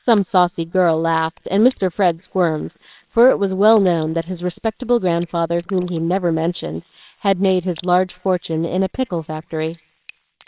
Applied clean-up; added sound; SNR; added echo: neural separator model SepFormer WHAMR!.